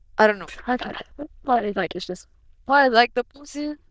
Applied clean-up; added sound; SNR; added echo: neural diffusion model UNIVERSE++.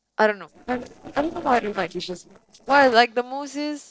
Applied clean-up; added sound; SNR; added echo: neural separator model SepFormer DNS4.